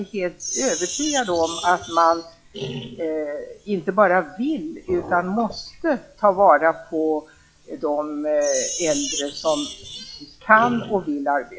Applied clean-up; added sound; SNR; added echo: classical method log-MMSE.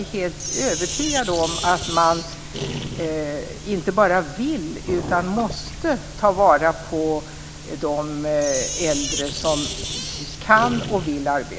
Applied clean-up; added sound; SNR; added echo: none; Sink (filling or washing); 9 dB; none.